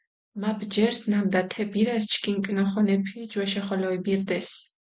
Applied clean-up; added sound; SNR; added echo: none; none; none; none.